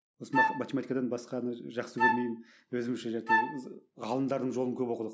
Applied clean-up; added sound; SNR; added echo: none; Wind instrument, woodwind instrument; -3 dB; none.